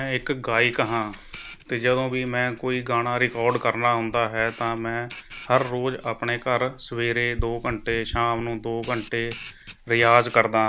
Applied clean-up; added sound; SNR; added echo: none; Camera; 16 dB; none.